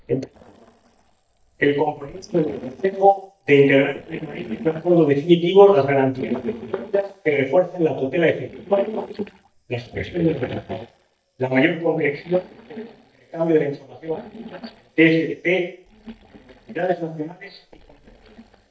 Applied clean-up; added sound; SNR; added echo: neural mask model DeepFilterNet 3.